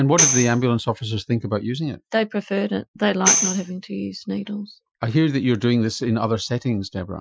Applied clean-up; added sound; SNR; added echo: classical method Wiener filter.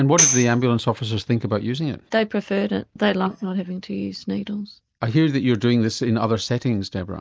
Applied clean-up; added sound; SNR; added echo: neural mask model DeepFilterNet 3.